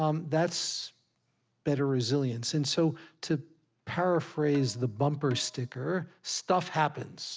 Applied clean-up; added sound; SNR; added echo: none; Percussion; 18 dB; none.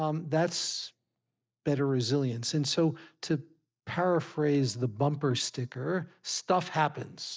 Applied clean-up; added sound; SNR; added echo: neural mask model DeepFilterNet 3.